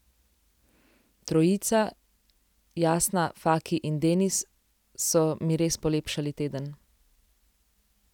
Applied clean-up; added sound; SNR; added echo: none; none; none; none.